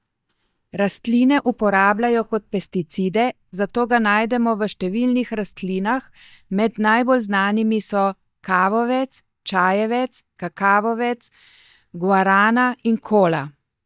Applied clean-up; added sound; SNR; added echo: neural mask model DeepFilterNet 3.